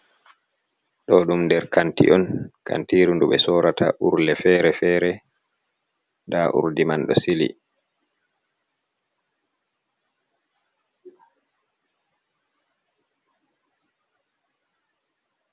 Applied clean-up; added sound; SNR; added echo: none; none; none; none.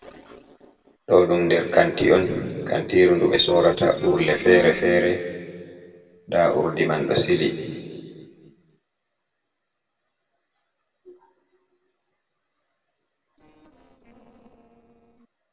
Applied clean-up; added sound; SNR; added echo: neural separator model SepFormer DNS4.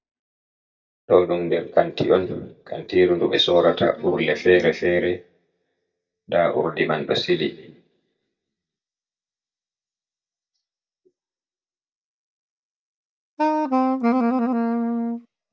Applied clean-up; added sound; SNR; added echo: neural mask model DeepFilterNet 3.